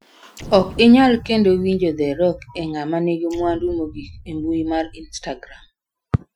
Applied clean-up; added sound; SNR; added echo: classical method Wiener filter.